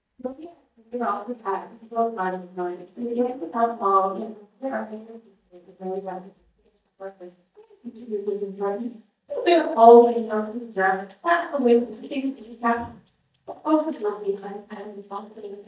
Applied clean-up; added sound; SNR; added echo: neural mask model DeepFilterNet 3.